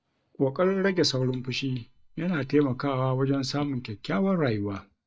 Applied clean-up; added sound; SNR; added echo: neural mask model DeepFilterNet 3.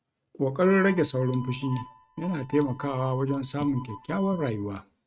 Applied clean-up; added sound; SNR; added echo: neural mask model RNNoise.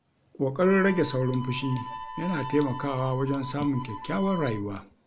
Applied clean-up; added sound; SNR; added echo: none; Harmonica; 12 dB; none.